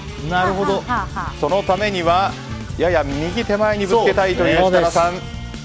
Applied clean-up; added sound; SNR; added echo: none; none; none; none.